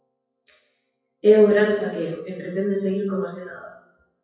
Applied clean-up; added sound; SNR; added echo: classical method WPE with log-MMSE.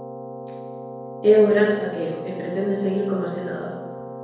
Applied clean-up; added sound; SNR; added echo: none; Keyboard (musical); 12 dB; reverberation time 1.2 s.